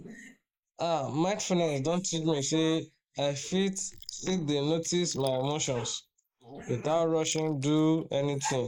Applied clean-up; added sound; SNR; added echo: neural mask model Resemble Enhance denoiser.